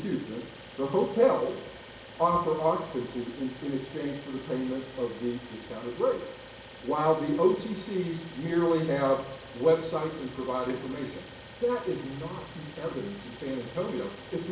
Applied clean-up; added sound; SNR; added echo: none; Idling; 16 dB; reverberation time 0.6 s.